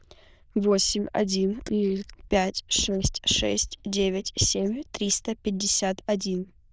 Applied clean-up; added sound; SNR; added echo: neural diffusion model UNIVERSE++.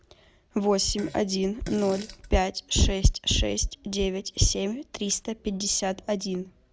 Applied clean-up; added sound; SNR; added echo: none; Fart; 18 dB; none.